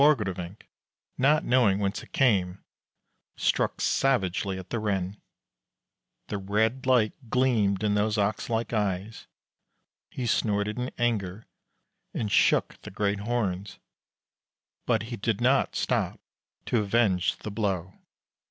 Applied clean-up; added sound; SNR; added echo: none; none; none; none.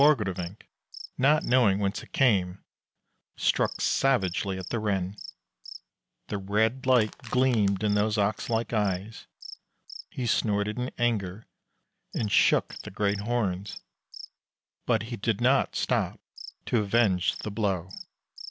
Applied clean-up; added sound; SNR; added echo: none; Crushing + Cricket; 19 dB; none.